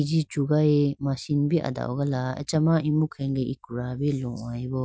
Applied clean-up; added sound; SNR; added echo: none; none; none; none.